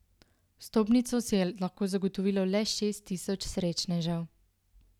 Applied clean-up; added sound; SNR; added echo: none; none; none; none.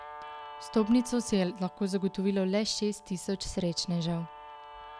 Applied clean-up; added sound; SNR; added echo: none; Guitar; 17 dB; none.